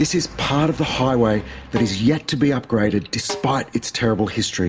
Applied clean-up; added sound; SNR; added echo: none; Snare drum; 17 dB; reverberation time 0.4 s.